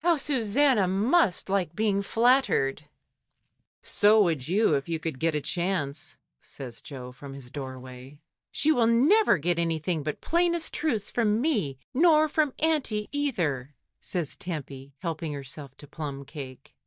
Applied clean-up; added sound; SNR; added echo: neural mask model DeepFilterNet 3.